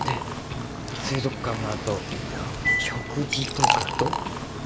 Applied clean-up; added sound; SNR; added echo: none; Liquid; -3 dB; none.